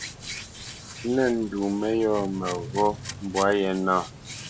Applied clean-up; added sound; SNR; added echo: none; Hands; 12 dB; none.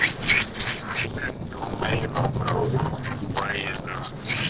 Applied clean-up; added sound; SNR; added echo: neural separator model SepFormer DNS4.